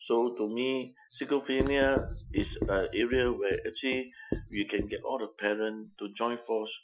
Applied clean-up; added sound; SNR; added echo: classical method Wiener filter.